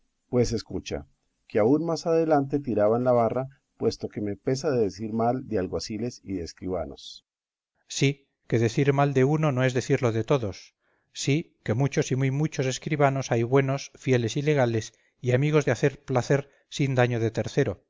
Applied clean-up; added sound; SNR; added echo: none; none; none; none.